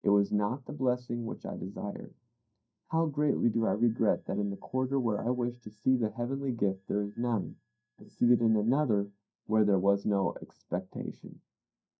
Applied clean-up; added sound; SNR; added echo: neural mask model DeepFilterNet 3.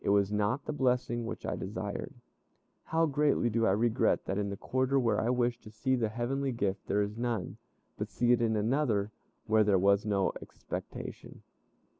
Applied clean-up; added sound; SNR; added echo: none; none; none; none.